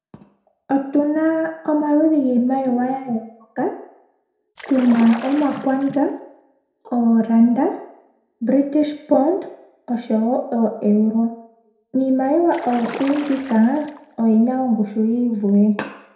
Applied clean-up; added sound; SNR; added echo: none; Splash, splatter; 15 dB; reverberation time 0.6 s.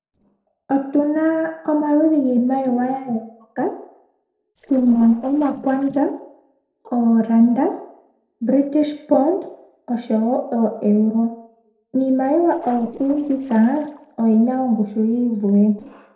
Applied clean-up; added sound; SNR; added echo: neural separator model SepFormer DNS4.